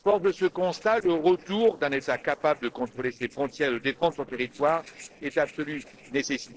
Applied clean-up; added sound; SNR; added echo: neural separator model SepFormer DNS4.